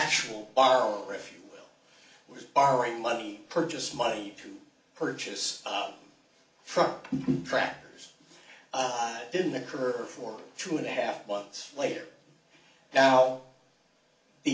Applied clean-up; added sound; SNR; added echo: none; none; none; reverberation time 0.4 s.